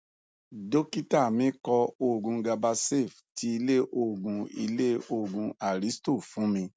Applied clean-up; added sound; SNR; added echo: none; none; none; none.